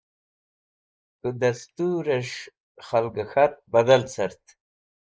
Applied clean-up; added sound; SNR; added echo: neural mask model Resemble Enhance denoiser.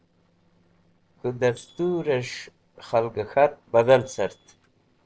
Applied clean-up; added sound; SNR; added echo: neural separator model SepFormer DNS4.